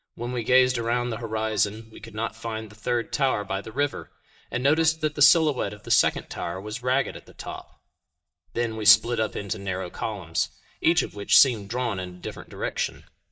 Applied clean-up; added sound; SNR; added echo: neural mask model DeepFilterNet 3.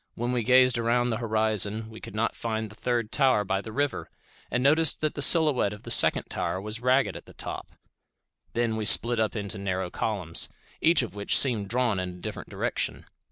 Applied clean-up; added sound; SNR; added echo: none; none; none; none.